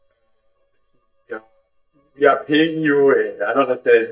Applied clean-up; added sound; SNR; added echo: neural mask model DeepFilterNet 3.